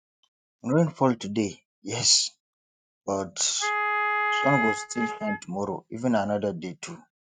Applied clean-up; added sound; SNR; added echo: neural mask model RNNoise.